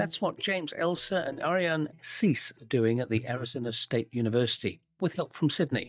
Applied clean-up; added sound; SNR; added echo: neural mask model DeepFilterNet 3.